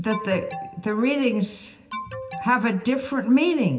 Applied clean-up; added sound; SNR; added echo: none; Alarm; 13 dB; reverberation time 0.8 s.